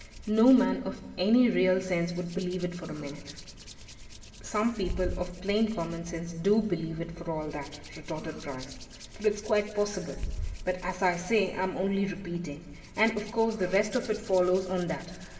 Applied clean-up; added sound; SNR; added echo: none; Hands; 15 dB; reverberation time 1.8 s.